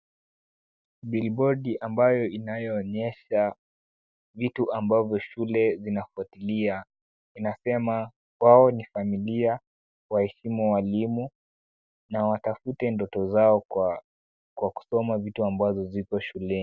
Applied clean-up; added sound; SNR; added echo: none; none; none; none.